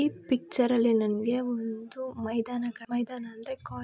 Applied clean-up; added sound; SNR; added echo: none; none; none; none.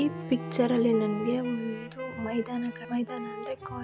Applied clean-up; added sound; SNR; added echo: none; Bowed string instrument + Wind instrument, woodwind instrument; 10 dB; none.